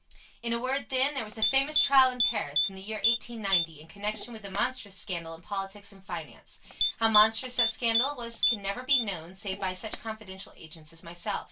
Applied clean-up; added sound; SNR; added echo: none; Typing; 1 dB; reverberation time 0.2 s.